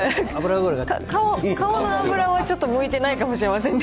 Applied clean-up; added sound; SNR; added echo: none; none; none; none.